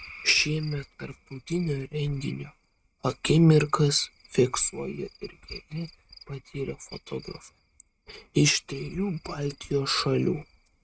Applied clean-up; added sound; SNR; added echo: neural mask model RNNoise.